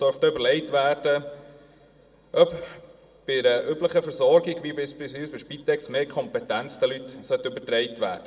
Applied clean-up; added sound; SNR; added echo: none; none; none; reverberation time 1.1 s.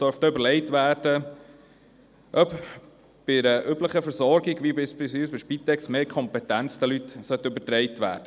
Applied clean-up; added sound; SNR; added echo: none; none; none; none.